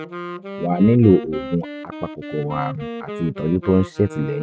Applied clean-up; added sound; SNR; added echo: neural mask model RNNoise.